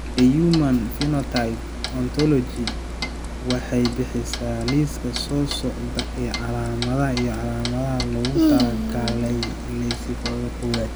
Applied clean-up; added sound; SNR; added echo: none; Clock; 6 dB; none.